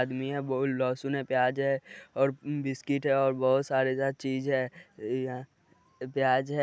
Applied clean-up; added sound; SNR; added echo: none; none; none; none.